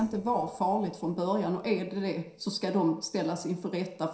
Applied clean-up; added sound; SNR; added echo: neural separator model SepFormer DNS4.